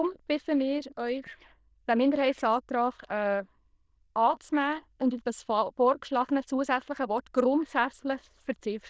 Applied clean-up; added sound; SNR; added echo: neural diffusion model UNIVERSE++.